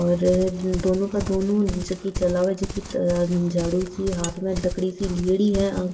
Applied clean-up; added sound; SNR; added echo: none; Livestock, farm animals, working animals; 10 dB; reverberation time 0.7 s.